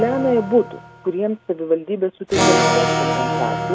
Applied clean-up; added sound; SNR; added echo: none; Electric guitar / Acoustic guitar; 0 dB; none.